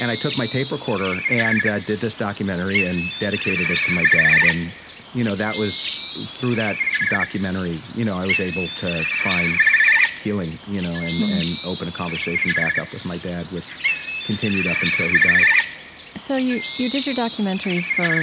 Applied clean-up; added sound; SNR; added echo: none; Bird; -3 dB; none.